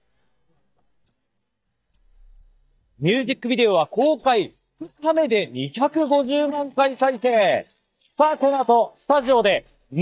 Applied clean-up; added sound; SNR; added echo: neural mask model DeepFilterNet 3.